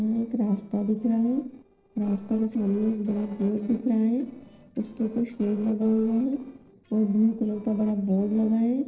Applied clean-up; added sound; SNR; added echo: neural separator model SepFormer DNS4.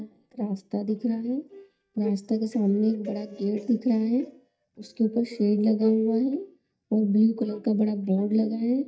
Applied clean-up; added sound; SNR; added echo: neural mask model DeepFilterNet 3.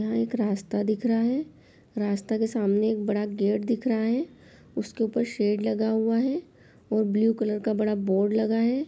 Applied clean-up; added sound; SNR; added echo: none; none; none; none.